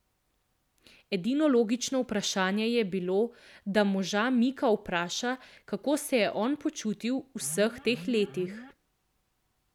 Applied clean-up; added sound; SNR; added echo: none; Alarm; 14 dB; none.